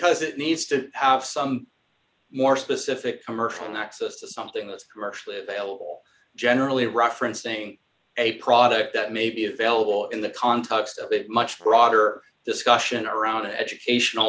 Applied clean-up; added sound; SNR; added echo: none; Brass instrument; 19 dB; none.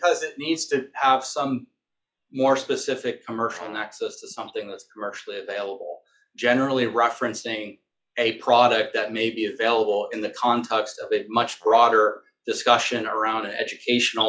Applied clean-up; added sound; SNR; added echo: classical method log-MMSE.